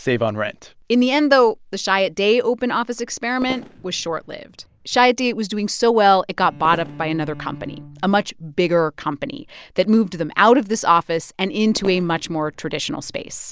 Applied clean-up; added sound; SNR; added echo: none; Fireworks + Bowed string instrument; 19 dB; none.